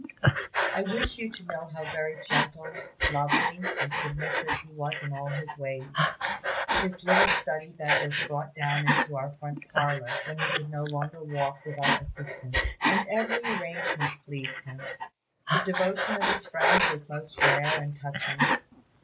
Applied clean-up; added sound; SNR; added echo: neural mask model Resemble Enhance denoiser.